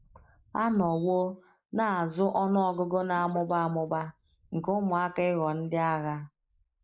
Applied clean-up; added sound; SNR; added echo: neural mask model Resemble Enhance denoiser.